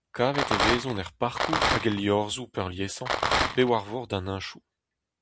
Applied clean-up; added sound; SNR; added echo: none; Rattle; -2 dB; none.